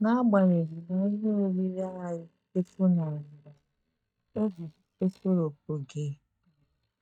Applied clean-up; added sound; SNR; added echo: neural mask model DeepFilterNet 3.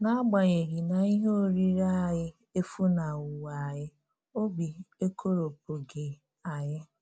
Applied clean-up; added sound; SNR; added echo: none; none; none; none.